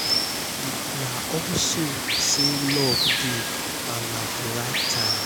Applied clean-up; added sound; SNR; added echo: none; Water; -4 dB; none.